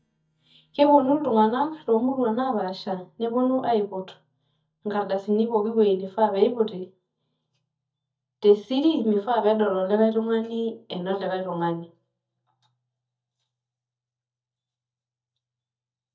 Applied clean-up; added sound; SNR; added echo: neural mask model DeepFilterNet 3.